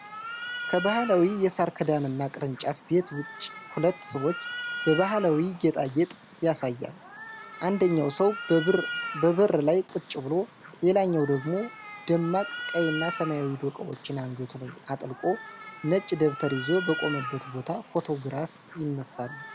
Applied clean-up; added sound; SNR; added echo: none; Cat; 11 dB; none.